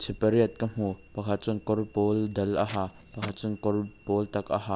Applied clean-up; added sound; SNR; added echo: none; Packing tape, duct tape; 15 dB; none.